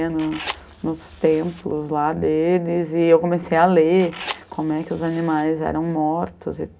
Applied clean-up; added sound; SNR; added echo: none; Fire; 15 dB; reverberation time 0.3 s.